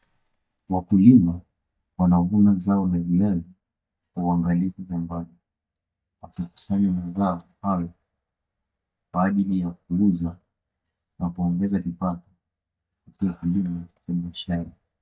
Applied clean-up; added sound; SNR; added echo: neural mask model DeepFilterNet 3.